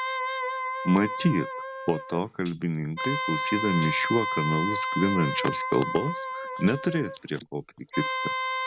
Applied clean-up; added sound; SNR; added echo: none; Wind instrument, woodwind instrument + Tambourine; 3 dB; none.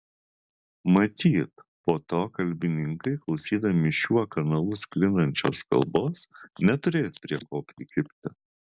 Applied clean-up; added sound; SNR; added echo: none; none; none; none.